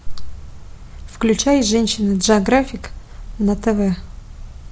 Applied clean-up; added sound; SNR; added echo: none; none; none; none.